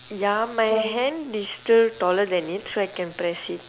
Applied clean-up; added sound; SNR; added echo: none; Brass instrument; 9 dB; none.